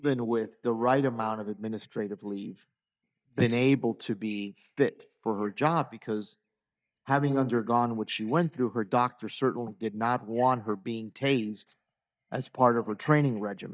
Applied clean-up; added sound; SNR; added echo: neural mask model DeepFilterNet 3.